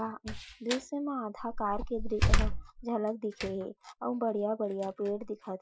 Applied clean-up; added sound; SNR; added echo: classical method Wiener filter.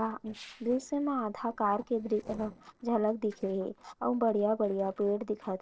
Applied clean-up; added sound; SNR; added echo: neural separator model SepFormer DNS4.